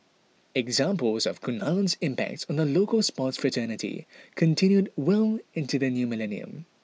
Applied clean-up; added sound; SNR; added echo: none; none; none; none.